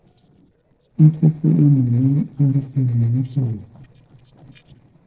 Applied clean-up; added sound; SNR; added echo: neural separator model SepFormer DNS4.